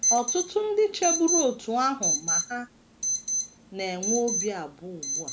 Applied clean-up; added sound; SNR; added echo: none; Alarm; 1 dB; none.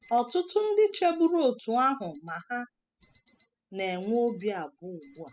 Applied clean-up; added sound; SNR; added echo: classical method spectral subtraction.